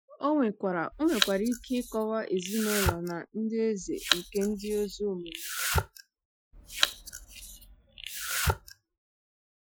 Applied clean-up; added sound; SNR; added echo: classical method Wiener filter.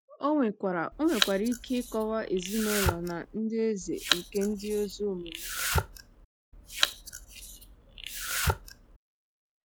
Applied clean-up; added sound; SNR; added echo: none; Domestic sounds, home sounds; 1 dB; none.